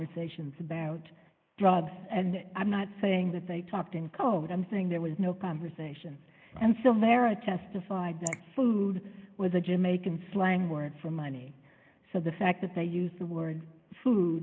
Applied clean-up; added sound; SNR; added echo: neural mask model Resemble Enhance denoiser.